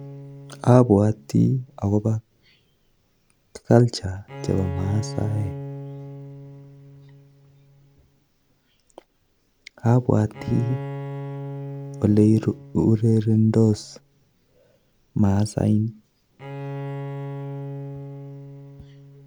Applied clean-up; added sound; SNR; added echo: none; Bowed string instrument; 13 dB; none.